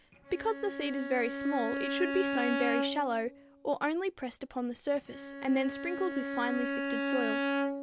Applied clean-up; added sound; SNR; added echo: none; Bowed string instrument; 2 dB; none.